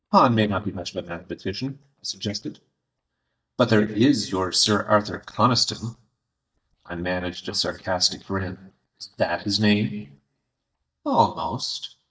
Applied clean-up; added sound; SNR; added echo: neural mask model DeepFilterNet 3.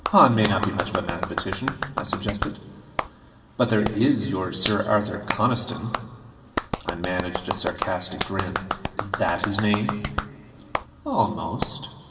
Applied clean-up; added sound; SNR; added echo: none; Clapping; 6 dB; reverberation time 2.2 s.